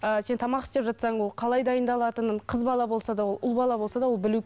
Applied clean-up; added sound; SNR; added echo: none; none; none; none.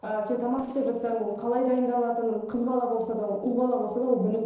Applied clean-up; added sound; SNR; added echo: neural separator model SepFormer DNS4.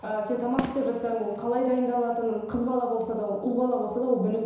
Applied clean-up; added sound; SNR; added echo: none; Fireworks; 16 dB; reverberation time 1.0 s.